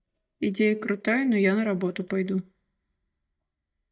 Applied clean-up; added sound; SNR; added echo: neural mask model DeepFilterNet 3.